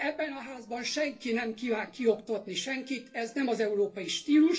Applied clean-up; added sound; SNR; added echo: neural separator model SepFormer DNS4.